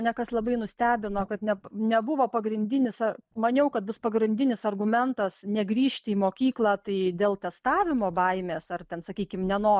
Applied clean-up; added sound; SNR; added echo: neural mask model DeepFilterNet 3.